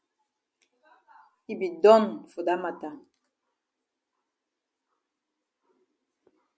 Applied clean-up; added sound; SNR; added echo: none; none; none; none.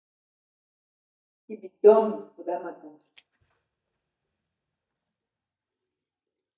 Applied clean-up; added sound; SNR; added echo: neural mask model DeepFilterNet 3.